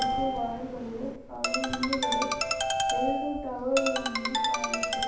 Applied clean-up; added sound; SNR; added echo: none; Ringtone; -3 dB; reverberation time 1.2 s.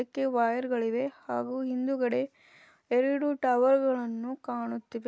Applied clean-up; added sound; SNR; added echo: none; none; none; none.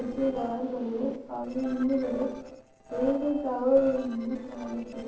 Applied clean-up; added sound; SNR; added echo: neural separator model SepFormer DNS4.